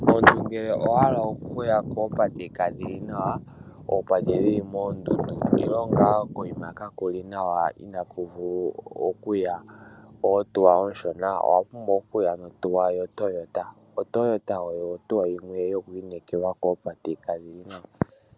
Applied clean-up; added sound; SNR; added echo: none; none; none; none.